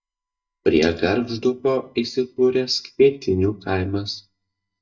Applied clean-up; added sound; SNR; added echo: neural mask model DeepFilterNet 3.